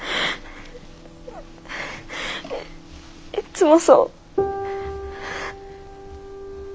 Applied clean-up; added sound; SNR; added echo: none; none; none; none.